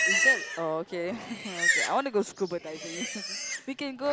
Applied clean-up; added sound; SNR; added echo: none; Livestock, farm animals, working animals; -2 dB; none.